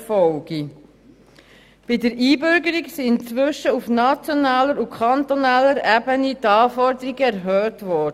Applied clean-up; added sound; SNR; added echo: none; none; none; none.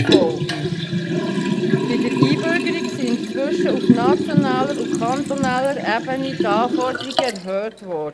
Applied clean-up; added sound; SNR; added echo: none; Liquid; -3 dB; none.